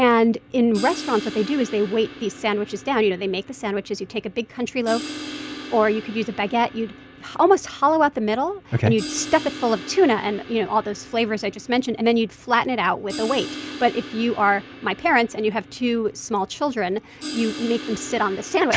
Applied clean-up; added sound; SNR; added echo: none; Crash cymbal; 15 dB; none.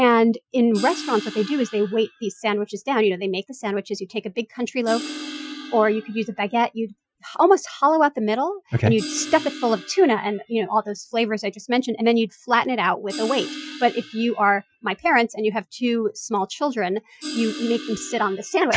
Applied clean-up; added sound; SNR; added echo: classical method Wiener filter.